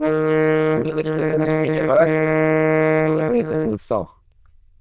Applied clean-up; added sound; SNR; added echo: neural diffusion model UNIVERSE++.